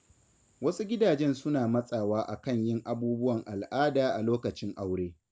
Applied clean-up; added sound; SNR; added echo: none; none; none; none.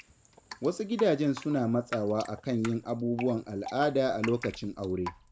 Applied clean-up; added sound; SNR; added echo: none; Drip; 15 dB; none.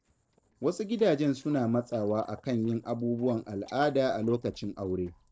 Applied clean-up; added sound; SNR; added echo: neural separator model SepFormer DNS4.